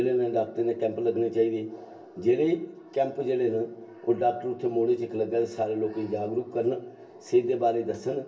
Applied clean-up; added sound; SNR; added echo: none; none; none; reverberation time 0.1 s.